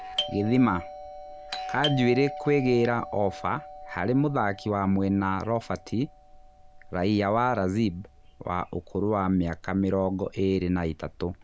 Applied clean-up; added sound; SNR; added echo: none; Doorbell; 13 dB; none.